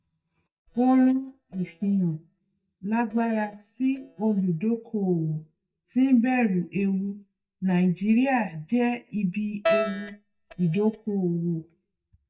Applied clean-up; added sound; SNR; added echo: neural mask model DeepFilterNet 3.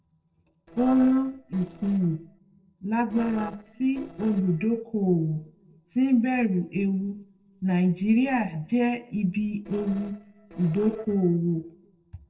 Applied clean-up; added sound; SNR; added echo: neural separator model SepFormer DNS4.